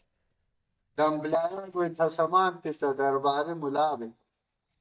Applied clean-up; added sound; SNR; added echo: neural mask model DeepFilterNet 3.